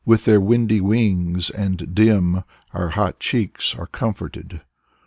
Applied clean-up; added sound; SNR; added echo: none; none; none; none.